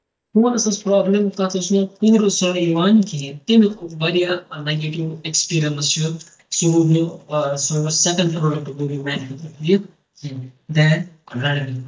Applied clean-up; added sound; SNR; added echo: neural mask model DeepFilterNet 3.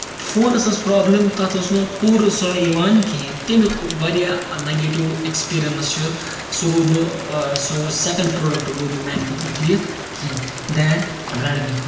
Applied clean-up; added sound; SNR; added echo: none; Rain; 11 dB; reverberation time 1.0 s.